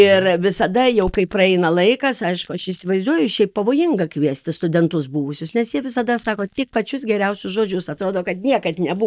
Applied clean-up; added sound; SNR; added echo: neural mask model DeepFilterNet 3.